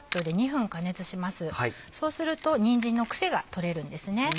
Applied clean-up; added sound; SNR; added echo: none; Camera; 12 dB; none.